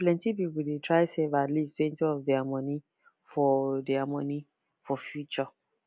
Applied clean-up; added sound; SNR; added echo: none; none; none; none.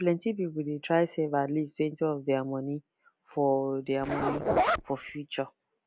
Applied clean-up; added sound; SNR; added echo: none; Zipper (clothing); -1 dB; none.